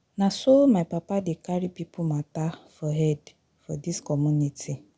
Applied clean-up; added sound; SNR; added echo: none; none; none; none.